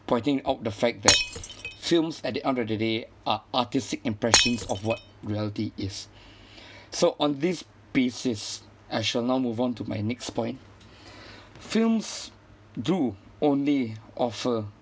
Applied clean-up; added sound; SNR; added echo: none; Shatter; -2 dB; none.